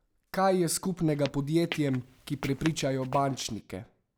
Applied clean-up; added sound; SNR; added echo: none; Squeak / Walk, footsteps; 14 dB; none.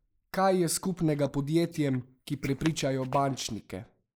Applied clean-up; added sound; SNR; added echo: neural mask model Resemble Enhance denoiser.